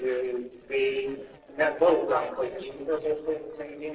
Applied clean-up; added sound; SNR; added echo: neural separator model SepFormer DNS4.